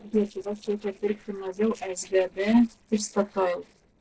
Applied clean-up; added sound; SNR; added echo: neural separator model SepFormer DNS4.